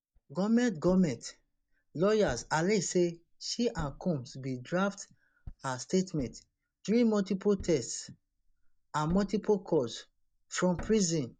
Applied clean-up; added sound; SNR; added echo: neural mask model DeepFilterNet 3.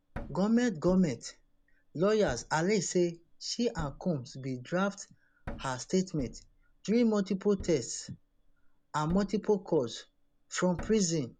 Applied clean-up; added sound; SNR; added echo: none; Thump, thud; 17 dB; none.